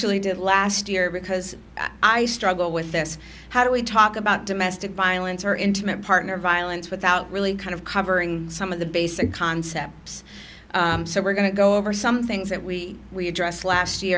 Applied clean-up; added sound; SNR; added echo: none; none; none; none.